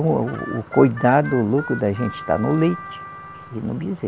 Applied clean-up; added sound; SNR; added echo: none; Harmonica; 15 dB; none.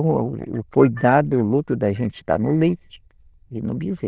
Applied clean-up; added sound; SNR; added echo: neural diffusion model UNIVERSE++.